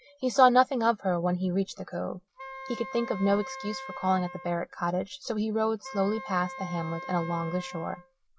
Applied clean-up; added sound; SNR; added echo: none; Wind instrument, woodwind instrument; 13 dB; none.